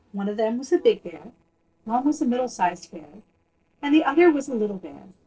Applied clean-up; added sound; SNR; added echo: neural separator model SepFormer DNS4.